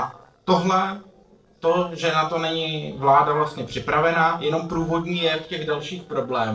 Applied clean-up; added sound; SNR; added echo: neural separator model SepFormer DNS4.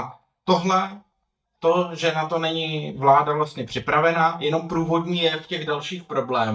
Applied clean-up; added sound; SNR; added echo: neural mask model DeepFilterNet 3.